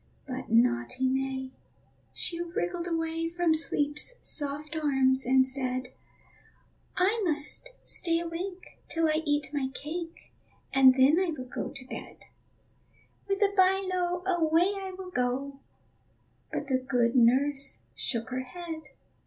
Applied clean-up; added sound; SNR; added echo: none; none; none; none.